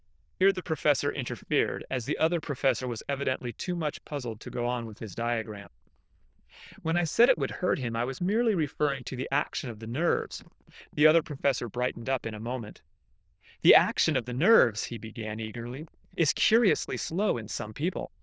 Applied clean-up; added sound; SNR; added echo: neural diffusion model UNIVERSE++.